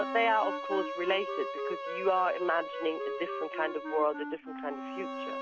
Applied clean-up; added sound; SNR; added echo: none; Wind instrument, woodwind instrument + Bowed string instrument; 5 dB; none.